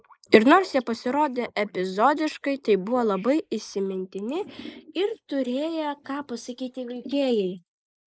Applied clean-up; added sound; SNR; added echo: neural mask model Resemble Enhance denoiser.